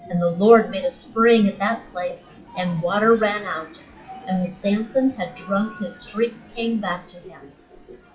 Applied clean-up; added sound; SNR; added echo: classical method WPE with log-MMSE.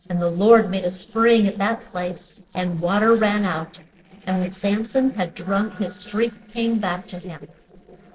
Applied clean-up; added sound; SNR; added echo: neural separator model SepFormer DNS4.